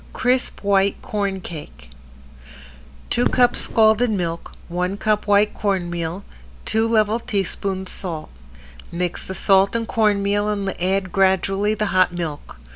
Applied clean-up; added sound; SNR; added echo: none; none; none; none.